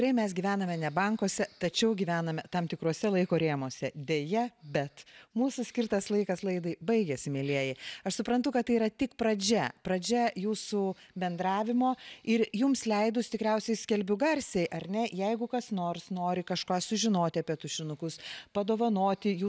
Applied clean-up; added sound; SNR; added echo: none; none; none; none.